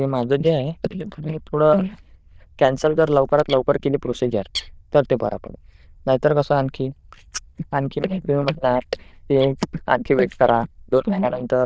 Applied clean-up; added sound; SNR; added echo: neural diffusion model UNIVERSE++.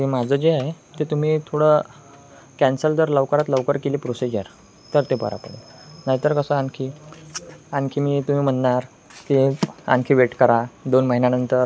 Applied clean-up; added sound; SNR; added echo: none; none; none; none.